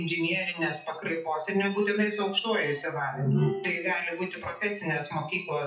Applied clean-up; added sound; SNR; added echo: classical method WPE with log-MMSE.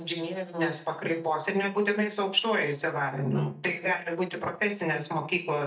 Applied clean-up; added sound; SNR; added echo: neural mask model DeepFilterNet 3.